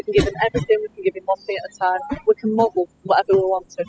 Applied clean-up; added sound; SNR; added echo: classical method spectral subtraction.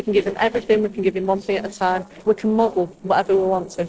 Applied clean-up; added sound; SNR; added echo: neural separator model SepFormer DNS4.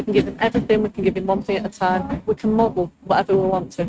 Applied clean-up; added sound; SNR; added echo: neural mask model RNNoise.